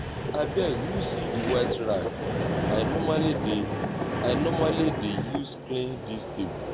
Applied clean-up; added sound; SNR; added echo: none; Vehicle; -1 dB; none.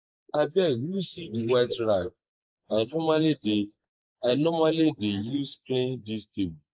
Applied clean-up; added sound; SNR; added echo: neural mask model Resemble Enhance denoiser.